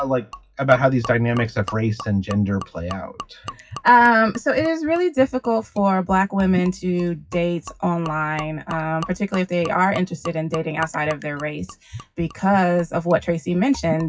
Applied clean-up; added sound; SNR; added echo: classical method WPE with log-MMSE.